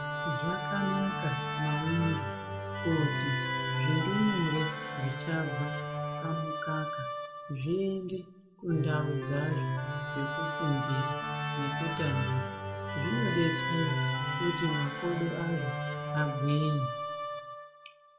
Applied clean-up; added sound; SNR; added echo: none; Musical instrument; 1 dB; reverberation time 0.5 s.